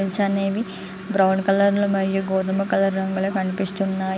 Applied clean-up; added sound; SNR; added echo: none; none; none; none.